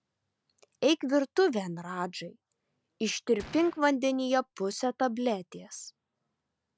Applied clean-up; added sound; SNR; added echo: none; Gunshot, gunfire; 19 dB; none.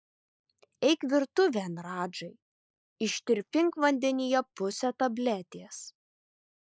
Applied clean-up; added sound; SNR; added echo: neural mask model Resemble Enhance denoiser.